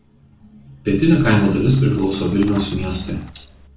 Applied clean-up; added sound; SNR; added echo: none; Crackle; 20 dB; reverberation time 0.3 s.